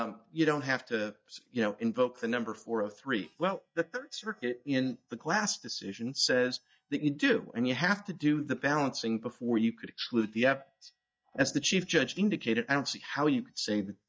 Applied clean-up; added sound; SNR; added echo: neural mask model DeepFilterNet 3.